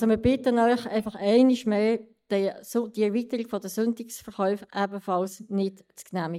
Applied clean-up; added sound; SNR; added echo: neural mask model DeepFilterNet 3.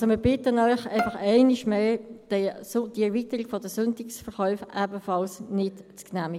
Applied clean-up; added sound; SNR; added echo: none; Bowed string instrument; 13 dB; none.